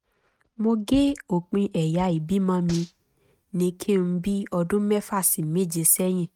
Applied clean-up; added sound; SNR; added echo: neural mask model RNNoise.